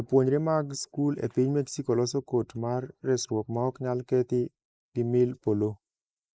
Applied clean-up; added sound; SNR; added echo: neural mask model Resemble Enhance denoiser.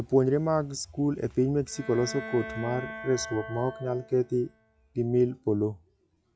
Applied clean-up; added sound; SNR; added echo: classical method log-MMSE.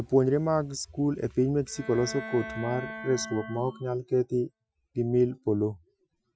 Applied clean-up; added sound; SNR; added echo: classical method Wiener filter.